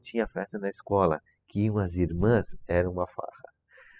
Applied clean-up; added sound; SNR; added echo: classical method spectral subtraction.